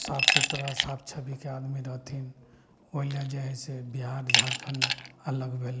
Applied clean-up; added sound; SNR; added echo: none; Glass; -2 dB; none.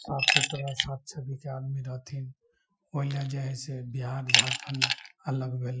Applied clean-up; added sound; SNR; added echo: classical method Wiener filter.